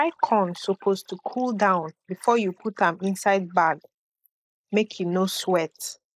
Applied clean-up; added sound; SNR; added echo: neural mask model Resemble Enhance denoiser.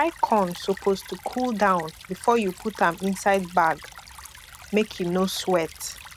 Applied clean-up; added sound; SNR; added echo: none; Stream / Trickle, dribble; 18 dB; none.